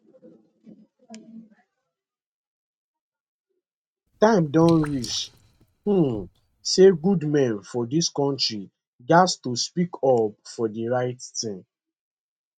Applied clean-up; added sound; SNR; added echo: neural mask model RNNoise.